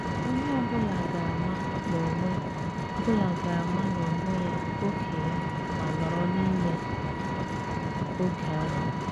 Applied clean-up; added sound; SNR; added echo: none; Vehicle; -1 dB; none.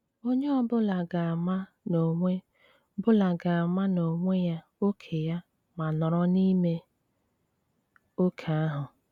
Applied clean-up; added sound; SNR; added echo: none; none; none; none.